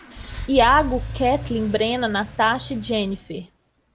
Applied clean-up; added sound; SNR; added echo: none; Engine / Car; 11 dB; none.